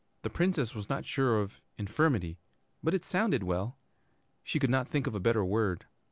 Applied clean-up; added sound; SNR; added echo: none; none; none; none.